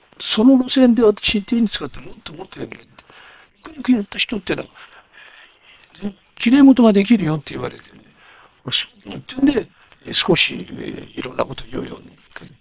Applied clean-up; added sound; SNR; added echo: neural separator model SepFormer WHAM!.